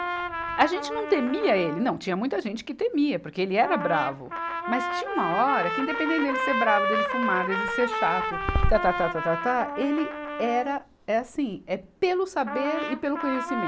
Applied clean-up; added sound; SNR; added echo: none; Trumpet; 5 dB; none.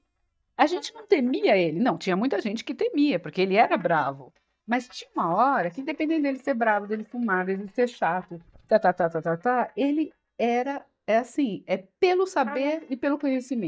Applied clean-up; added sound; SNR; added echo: neural mask model DeepFilterNet 3.